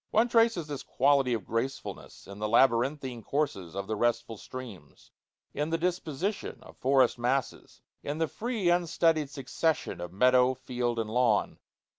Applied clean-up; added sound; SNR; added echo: none; none; none; none.